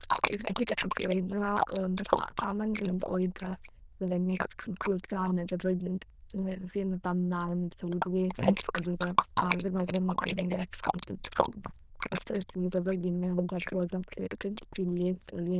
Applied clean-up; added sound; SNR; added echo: neural diffusion model UNIVERSE++.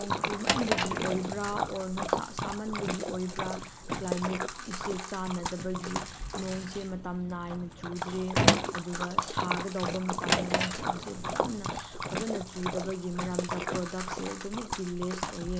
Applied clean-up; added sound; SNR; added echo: none; Splash, splatter + Drawer open or close; -3 dB; none.